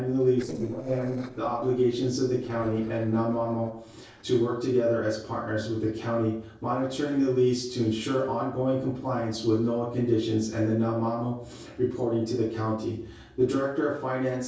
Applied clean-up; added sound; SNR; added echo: neural separator model SepFormer DNS4.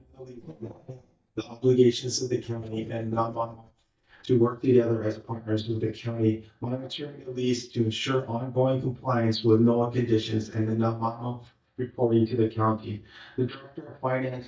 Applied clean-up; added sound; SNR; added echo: neural mask model DeepFilterNet 3.